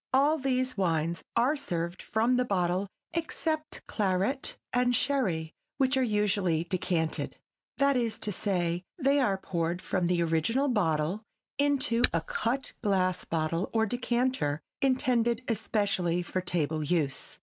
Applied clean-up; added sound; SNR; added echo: neural mask model RNNoise.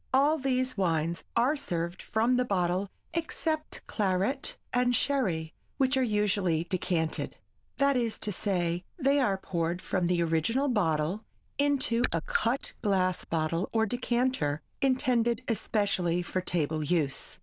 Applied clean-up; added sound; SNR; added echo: neural diffusion model UNIVERSE++.